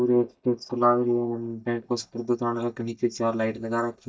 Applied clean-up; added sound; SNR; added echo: neural mask model DeepFilterNet 3.